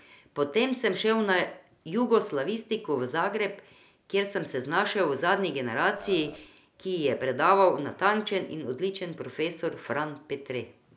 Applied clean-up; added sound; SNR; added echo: none; Burping, eructation; 16 dB; none.